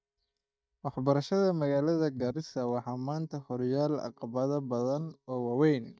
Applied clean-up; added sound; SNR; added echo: neural mask model DeepFilterNet 3.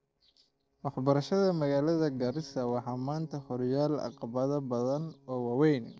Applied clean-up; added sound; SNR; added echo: neural separator model SepFormer DNS4.